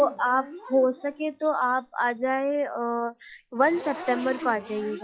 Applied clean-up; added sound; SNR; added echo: classical method log-MMSE.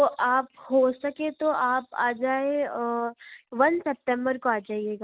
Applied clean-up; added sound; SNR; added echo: none; none; none; none.